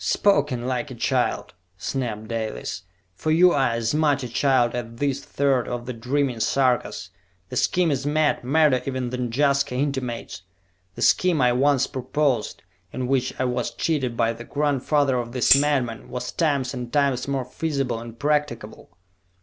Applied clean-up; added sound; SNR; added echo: none; Tambourine; 2 dB; none.